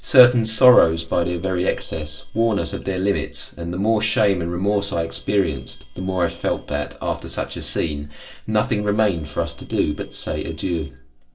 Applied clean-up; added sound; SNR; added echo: neural separator model SepFormer DNS4.